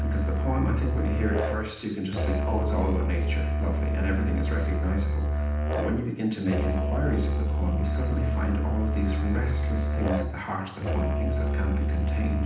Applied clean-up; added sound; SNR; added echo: none; Musical instrument; -5 dB; reverberation time 0.9 s.